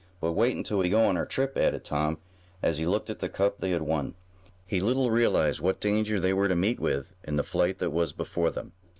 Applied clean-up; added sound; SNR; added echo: none; none; none; none.